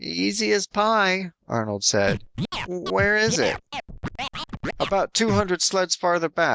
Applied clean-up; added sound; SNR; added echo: none; Scratching (performance technique); 8 dB; none.